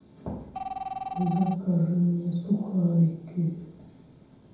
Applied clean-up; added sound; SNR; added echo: none; Telephone; 12 dB; reverberation time 0.9 s.